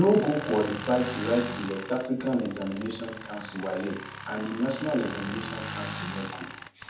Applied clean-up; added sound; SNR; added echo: none; Tools; 9 dB; reverberation time 0.6 s.